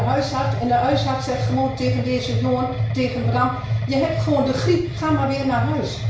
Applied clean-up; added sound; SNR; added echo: none; Mechanisms; 3 dB; reverberation time 0.6 s.